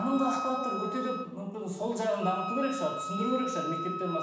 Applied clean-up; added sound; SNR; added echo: none; Wind instrument, woodwind instrument; 5 dB; reverberation time 0.9 s.